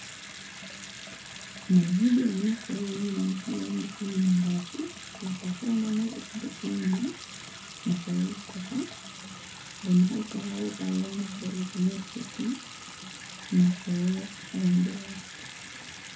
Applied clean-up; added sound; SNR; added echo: none; Bathtub (filling or washing) / Sink (filling or washing) / Water tap, faucet; 13 dB; reverberation time 0.3 s.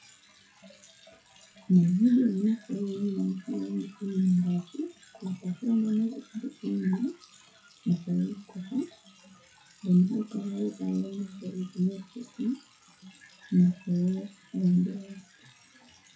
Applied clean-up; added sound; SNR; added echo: classical method WPE with log-MMSE.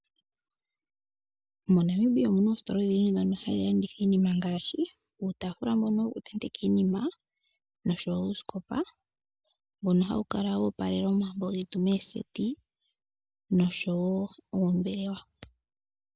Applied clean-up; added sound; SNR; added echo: none; none; none; none.